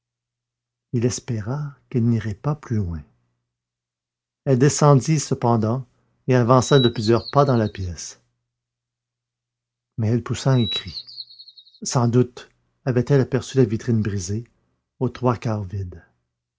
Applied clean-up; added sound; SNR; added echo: none; Bird vocalization, bird call, bird song; 12 dB; none.